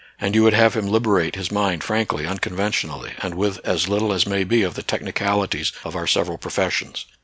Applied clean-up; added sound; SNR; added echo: none; none; none; none.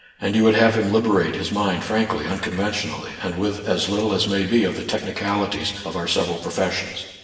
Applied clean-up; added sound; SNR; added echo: none; none; none; reverberation time 1.2 s.